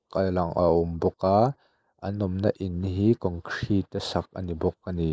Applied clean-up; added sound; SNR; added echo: neural mask model Resemble Enhance denoiser.